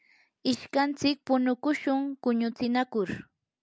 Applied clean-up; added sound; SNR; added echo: none; none; none; none.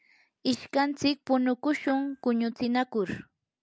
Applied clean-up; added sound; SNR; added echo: none; Dishes, pots, and pans / Chink, clink; 17 dB; none.